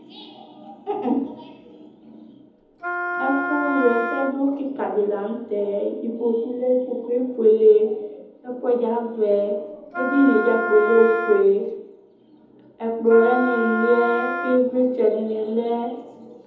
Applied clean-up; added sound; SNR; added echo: none; Wind instrument, woodwind instrument; 5 dB; reverberation time 1.0 s.